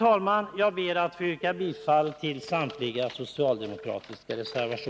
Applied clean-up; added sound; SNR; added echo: none; Telephone; 18 dB; none.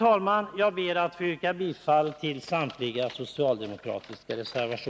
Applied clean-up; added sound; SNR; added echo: none; none; none; none.